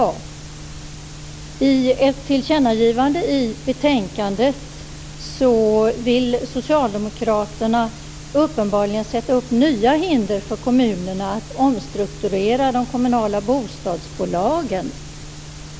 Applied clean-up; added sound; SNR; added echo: none; none; none; none.